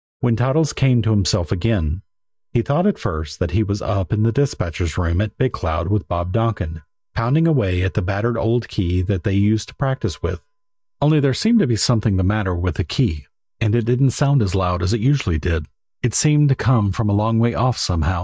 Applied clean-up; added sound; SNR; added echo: neural mask model DeepFilterNet 3.